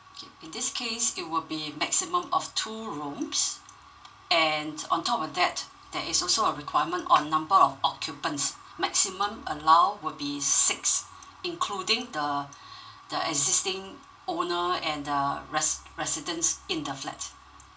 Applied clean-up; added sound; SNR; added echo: none; none; none; reverberation time 0.2 s.